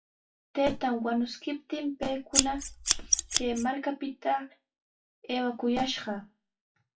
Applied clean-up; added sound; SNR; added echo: classical method WPE with log-MMSE.